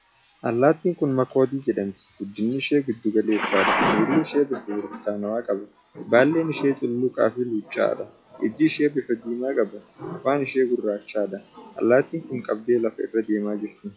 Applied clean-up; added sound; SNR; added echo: classical method log-MMSE.